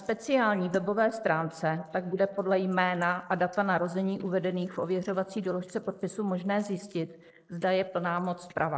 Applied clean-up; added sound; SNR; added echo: neural mask model Resemble Enhance denoiser.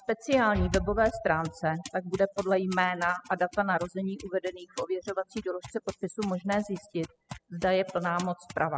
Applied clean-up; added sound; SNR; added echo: classical method spectral subtraction.